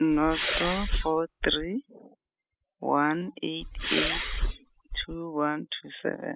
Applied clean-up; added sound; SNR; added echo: classical method spectral subtraction.